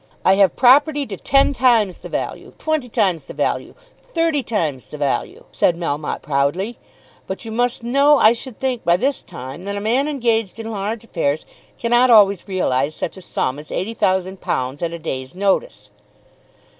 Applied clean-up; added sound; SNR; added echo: none; none; none; none.